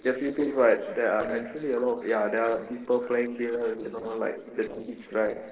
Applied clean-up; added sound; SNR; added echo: neural separator model SepFormer DNS4.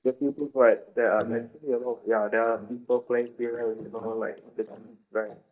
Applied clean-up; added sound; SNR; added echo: neural mask model DeepFilterNet 3.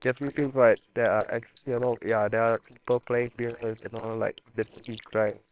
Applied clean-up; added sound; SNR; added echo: neural separator model SepFormer WHAMR!.